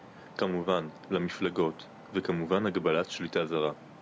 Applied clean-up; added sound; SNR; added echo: none; Traffic noise, roadway noise; 19 dB; none.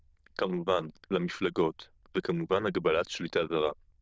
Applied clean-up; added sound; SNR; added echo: neural diffusion model UNIVERSE++.